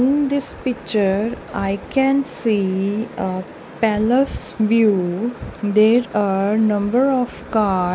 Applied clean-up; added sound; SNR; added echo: none; none; none; none.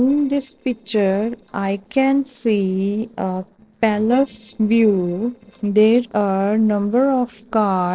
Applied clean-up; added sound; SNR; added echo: neural separator model SepFormer DNS4.